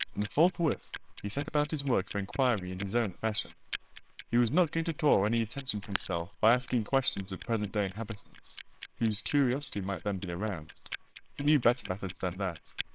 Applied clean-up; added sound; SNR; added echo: neural separator model SepFormer WHAMR!.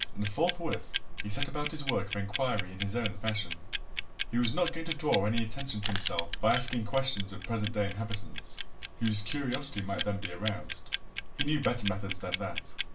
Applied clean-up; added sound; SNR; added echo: none; Clock; 9 dB; reverberation time 0.2 s.